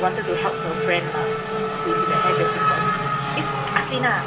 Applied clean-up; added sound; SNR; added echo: none; Race car, auto racing / Accelerating, revving, vroom; -4 dB; reverberation time 0.2 s.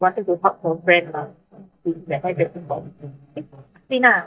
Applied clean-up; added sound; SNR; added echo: neural mask model DeepFilterNet 3.